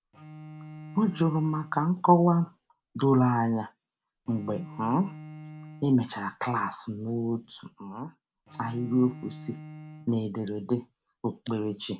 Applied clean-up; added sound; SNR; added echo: none; Bowed string instrument; 18 dB; none.